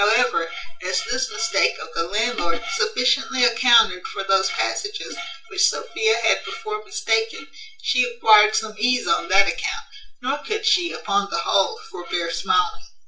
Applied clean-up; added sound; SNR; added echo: none; none; none; reverberation time 0.3 s.